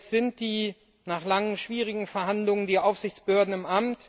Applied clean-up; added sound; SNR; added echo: none; none; none; none.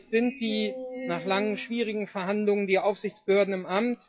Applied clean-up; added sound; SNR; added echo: classical method WPE with log-MMSE.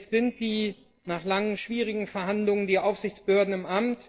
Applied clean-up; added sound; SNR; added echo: neural separator model SepFormer DNS4.